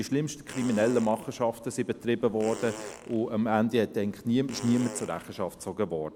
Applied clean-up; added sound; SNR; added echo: none; Fart; 16 dB; none.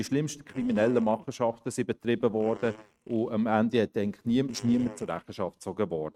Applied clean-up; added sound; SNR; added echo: neural mask model RNNoise.